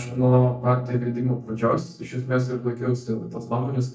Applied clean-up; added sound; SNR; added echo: neural mask model DeepFilterNet 3.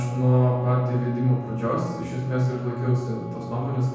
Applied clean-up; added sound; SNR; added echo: none; Wind instrument, woodwind instrument; 16 dB; reverberation time 1.1 s.